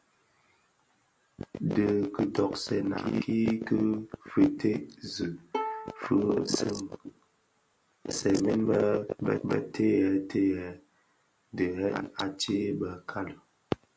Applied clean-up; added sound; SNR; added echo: none; Bowed string instrument; 11 dB; none.